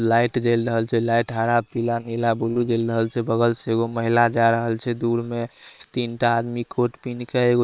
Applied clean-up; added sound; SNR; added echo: neural separator model SepFormer WHAM!.